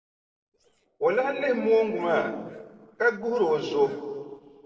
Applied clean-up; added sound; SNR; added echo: neural separator model SepFormer DNS4.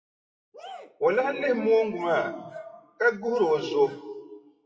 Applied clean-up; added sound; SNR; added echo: classical method WPE with log-MMSE.